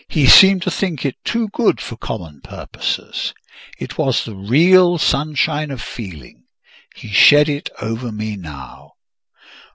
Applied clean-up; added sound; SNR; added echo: none; none; none; none.